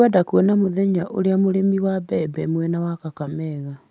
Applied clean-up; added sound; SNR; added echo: none; none; none; none.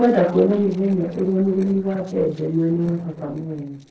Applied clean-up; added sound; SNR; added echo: neural separator model SepFormer DNS4.